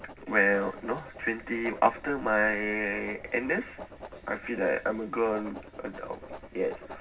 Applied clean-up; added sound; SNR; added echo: none; Writing; 16 dB; reverberation time 0.4 s.